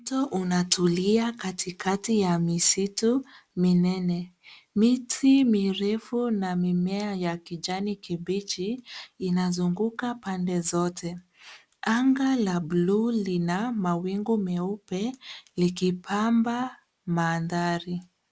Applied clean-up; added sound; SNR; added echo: none; none; none; none.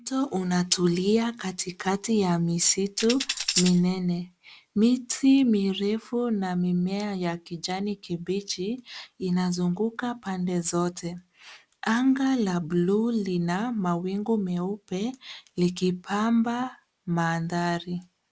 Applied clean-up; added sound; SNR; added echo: none; Tambourine; 4 dB; none.